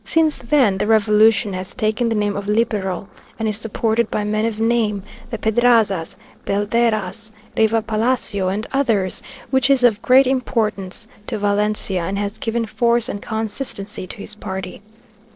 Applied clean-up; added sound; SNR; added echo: neural separator model SepFormer DNS4.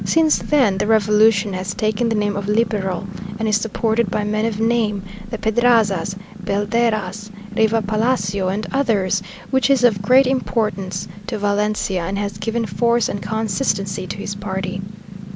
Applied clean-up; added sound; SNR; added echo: none; Purr; 10 dB; none.